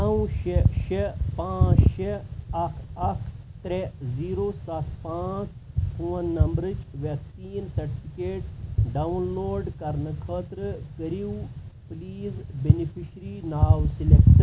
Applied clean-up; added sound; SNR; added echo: none; none; none; none.